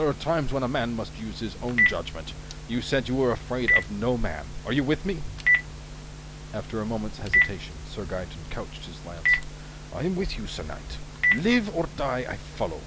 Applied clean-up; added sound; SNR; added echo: none; Telephone; 0 dB; none.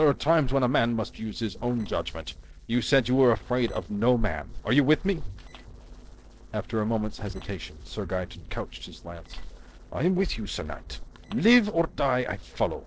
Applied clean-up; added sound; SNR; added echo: neural separator model SepFormer DNS4.